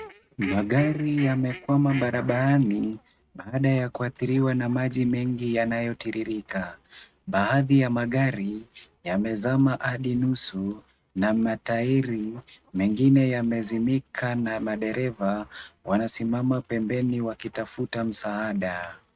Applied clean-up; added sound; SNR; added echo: neural mask model RNNoise.